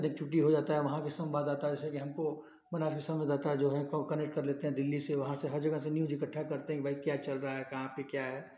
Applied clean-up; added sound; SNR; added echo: none; none; none; none.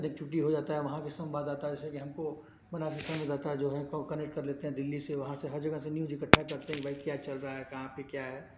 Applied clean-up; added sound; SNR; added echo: none; Fireworks; 2 dB; none.